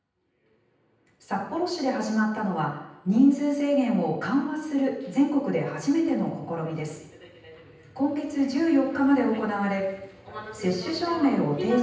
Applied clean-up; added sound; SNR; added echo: none; none; none; reverberation time 0.9 s.